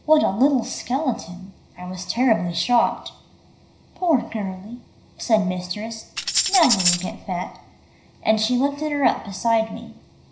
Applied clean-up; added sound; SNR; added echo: none; Tambourine; 1 dB; reverberation time 0.5 s.